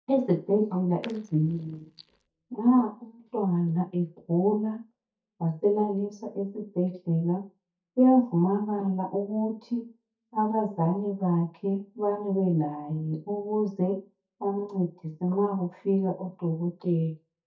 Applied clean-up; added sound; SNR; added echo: neural mask model DeepFilterNet 3.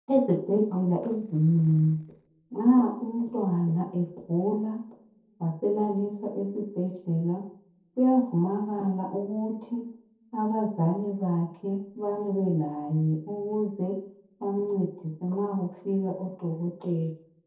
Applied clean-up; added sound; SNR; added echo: neural separator model SepFormer DNS4.